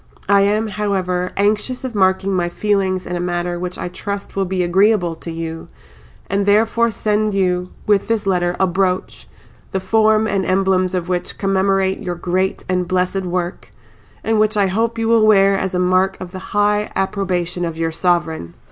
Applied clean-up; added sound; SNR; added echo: none; none; none; none.